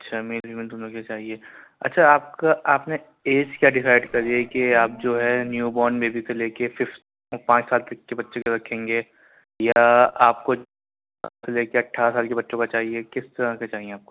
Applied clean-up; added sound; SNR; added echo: neural separator model SepFormer DNS4.